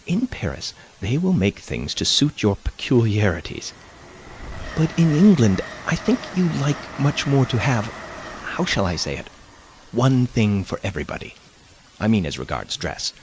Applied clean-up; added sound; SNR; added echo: none; Train; 17 dB; none.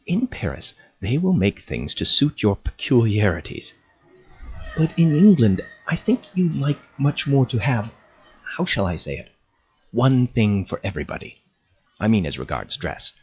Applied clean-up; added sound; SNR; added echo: classical method log-MMSE.